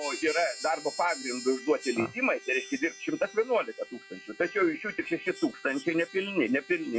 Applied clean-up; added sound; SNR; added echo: classical method log-MMSE.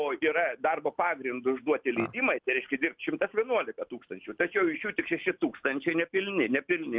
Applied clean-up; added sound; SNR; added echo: none; none; none; none.